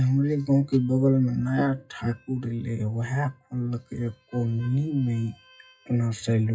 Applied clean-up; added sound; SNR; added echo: classical method WPE with log-MMSE.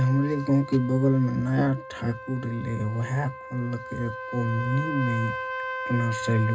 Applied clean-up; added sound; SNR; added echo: none; Trumpet; 9 dB; reverberation time 0.2 s.